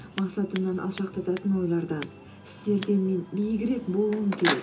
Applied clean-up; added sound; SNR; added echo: none; Scissors; 10 dB; reverberation time 0.2 s.